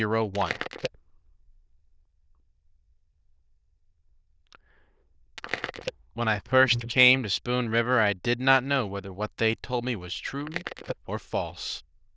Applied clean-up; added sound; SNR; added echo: neural diffusion model UNIVERSE++.